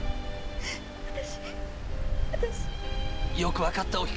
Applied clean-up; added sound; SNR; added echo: none; Stream; -4 dB; none.